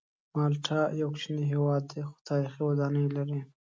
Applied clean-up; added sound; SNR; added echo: none; none; none; none.